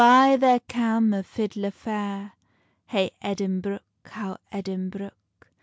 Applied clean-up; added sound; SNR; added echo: none; none; none; none.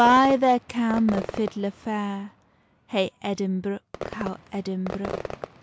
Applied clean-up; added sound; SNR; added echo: none; Fireworks; 13 dB; none.